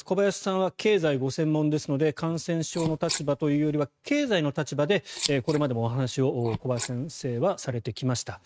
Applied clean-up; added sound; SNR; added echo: neural mask model RNNoise.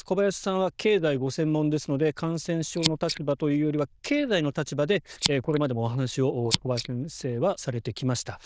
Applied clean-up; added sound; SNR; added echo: neural diffusion model UNIVERSE++.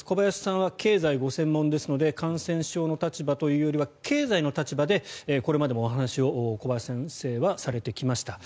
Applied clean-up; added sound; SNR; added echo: none; none; none; none.